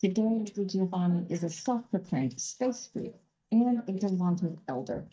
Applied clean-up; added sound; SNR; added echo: neural mask model DeepFilterNet 3.